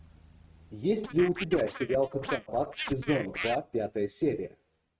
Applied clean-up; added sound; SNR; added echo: neural mask model RNNoise.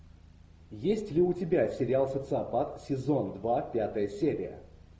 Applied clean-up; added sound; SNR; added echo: none; none; none; none.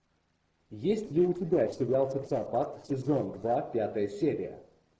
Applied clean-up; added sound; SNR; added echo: neural separator model SepFormer DNS4.